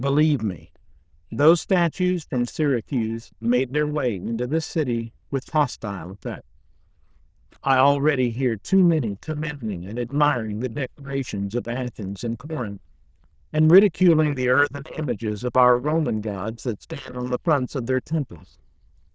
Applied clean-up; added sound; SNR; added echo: neural diffusion model UNIVERSE++.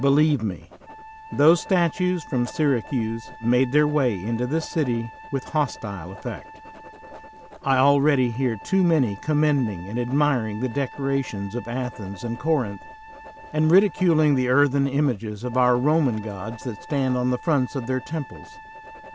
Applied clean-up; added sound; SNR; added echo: none; Writing + Wind instrument, woodwind instrument; 18 dB; none.